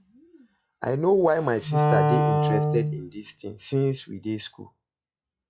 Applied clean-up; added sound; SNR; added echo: classical method log-MMSE.